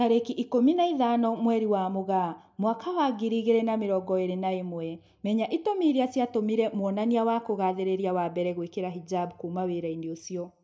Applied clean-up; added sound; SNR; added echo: none; none; none; reverberation time 0.3 s.